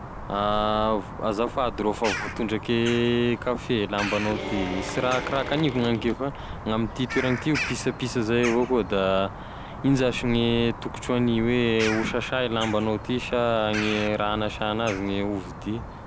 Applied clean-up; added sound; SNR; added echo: none; Applause / Cheering + Bird vocalization, bird call, bird song; 9 dB; none.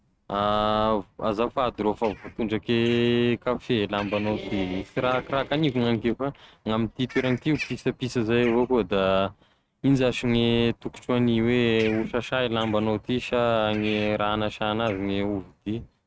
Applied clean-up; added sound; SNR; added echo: neural mask model RNNoise.